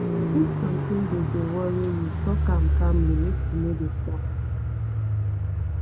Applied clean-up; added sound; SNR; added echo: none; Car; -5 dB; none.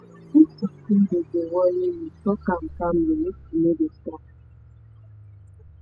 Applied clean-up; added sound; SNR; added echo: classical method spectral subtraction.